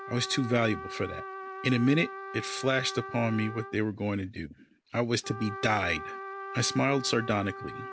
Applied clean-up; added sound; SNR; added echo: none; Trumpet; 11 dB; none.